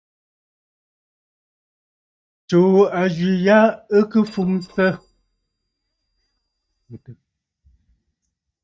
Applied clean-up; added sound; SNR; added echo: neural mask model DeepFilterNet 3.